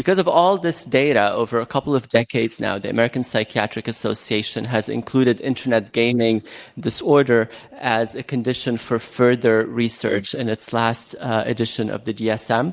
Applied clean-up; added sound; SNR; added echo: neural mask model Resemble Enhance denoiser.